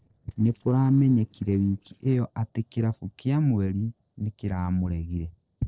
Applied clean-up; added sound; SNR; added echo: neural separator model SepFormer DNS4.